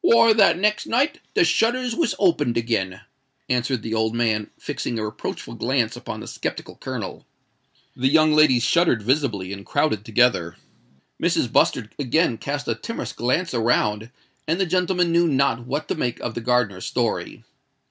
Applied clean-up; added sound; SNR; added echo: none; none; none; none.